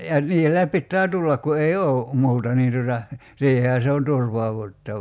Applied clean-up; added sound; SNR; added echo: none; none; none; none.